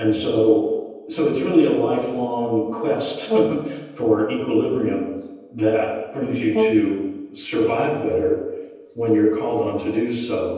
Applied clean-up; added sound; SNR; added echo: neural separator model SepFormer DNS4.